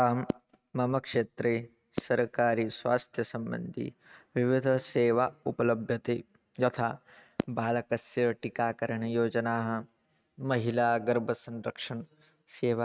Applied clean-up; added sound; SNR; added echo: neural mask model RNNoise.